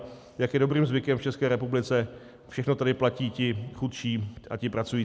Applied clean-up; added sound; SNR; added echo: none; none; none; none.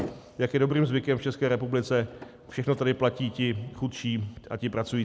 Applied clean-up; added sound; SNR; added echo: none; Motor vehicle (road); 19 dB; none.